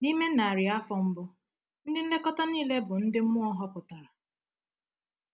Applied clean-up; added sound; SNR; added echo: none; none; none; none.